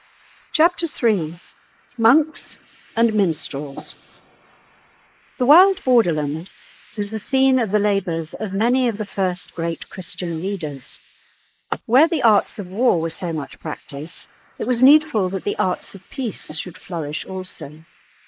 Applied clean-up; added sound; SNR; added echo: neural mask model Resemble Enhance denoiser.